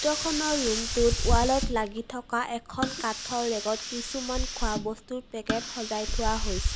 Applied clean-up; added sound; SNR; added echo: none; Hiss; 1 dB; none.